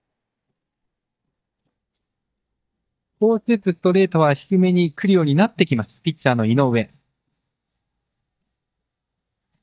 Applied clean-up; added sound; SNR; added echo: neural mask model DeepFilterNet 3.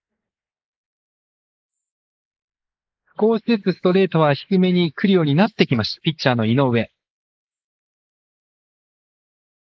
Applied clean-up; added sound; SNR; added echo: neural mask model Resemble Enhance denoiser.